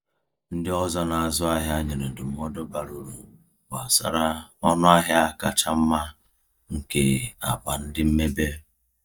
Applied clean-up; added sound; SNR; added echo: neural mask model DeepFilterNet 3.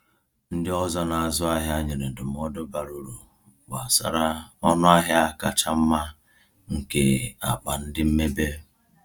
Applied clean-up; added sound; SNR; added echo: none; none; none; none.